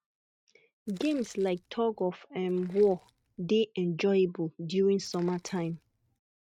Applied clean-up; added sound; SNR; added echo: neural mask model RNNoise.